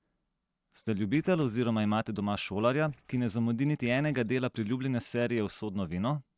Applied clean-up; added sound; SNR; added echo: neural separator model SepFormer DNS4.